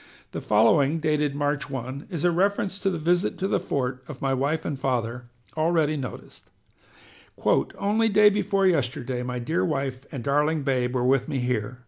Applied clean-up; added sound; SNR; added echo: none; none; none; none.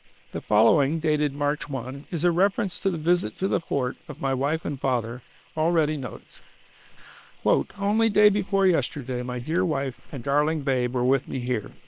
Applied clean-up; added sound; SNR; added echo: neural separator model SepFormer WHAM!.